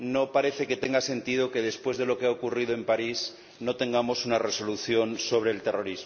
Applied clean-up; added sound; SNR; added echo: none; none; none; none.